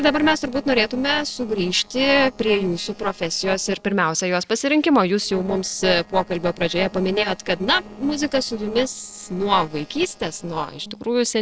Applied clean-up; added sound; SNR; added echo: neural separator model SepFormer DNS4.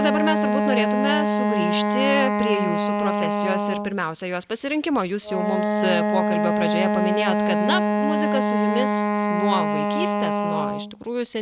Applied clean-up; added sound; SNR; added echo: none; Wind instrument, woodwind instrument; -4 dB; none.